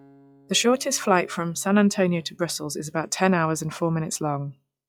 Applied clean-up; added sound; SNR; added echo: classical method log-MMSE.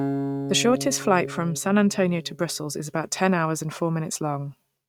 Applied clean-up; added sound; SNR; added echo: neural mask model RNNoise.